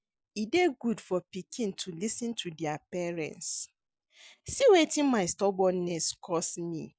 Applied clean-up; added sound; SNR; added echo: none; none; none; none.